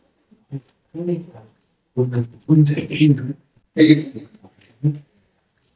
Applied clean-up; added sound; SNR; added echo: neural mask model DeepFilterNet 3.